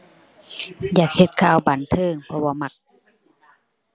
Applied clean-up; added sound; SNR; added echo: none; none; none; none.